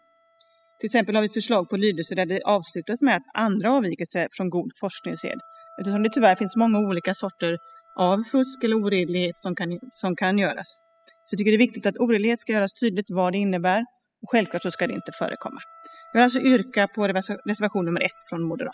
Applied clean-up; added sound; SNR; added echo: classical method spectral subtraction.